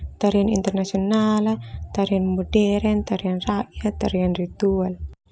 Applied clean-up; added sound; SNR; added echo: none; none; none; none.